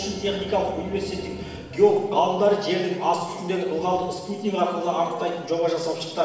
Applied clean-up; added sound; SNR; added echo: none; none; none; reverberation time 1.0 s.